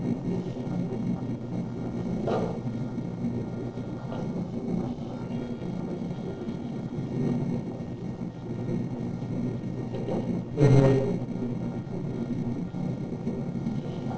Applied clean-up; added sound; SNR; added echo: neural separator model SepFormer DNS4.